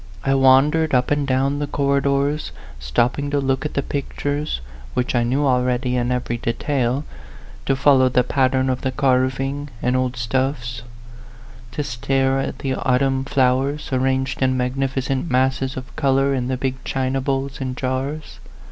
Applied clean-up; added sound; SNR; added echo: none; none; none; none.